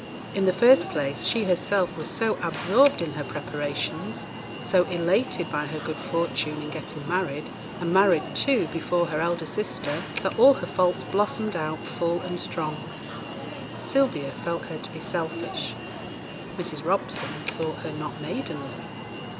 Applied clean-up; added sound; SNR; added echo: none; Alarm; 9 dB; none.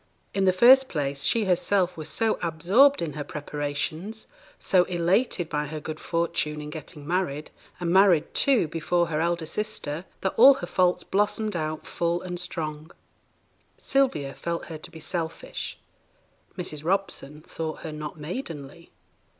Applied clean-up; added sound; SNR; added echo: none; none; none; none.